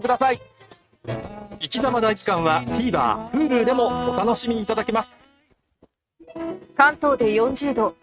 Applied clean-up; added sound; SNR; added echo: neural mask model RNNoise.